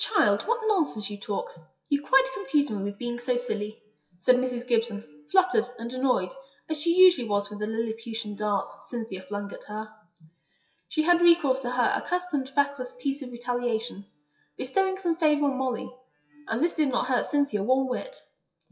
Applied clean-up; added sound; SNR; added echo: classical method WPE with log-MMSE.